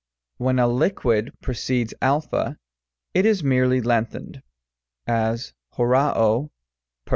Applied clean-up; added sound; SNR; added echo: none; none; none; none.